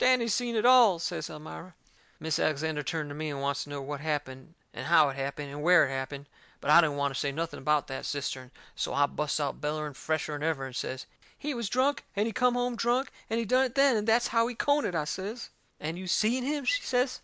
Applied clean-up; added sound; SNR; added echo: none; none; none; none.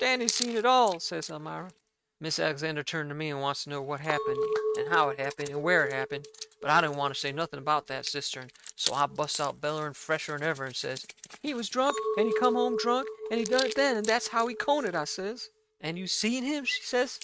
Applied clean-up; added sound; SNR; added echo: neural mask model RNNoise.